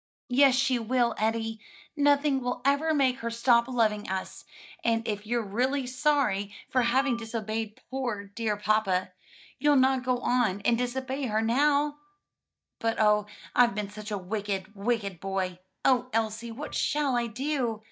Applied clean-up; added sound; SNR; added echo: neural mask model DeepFilterNet 3.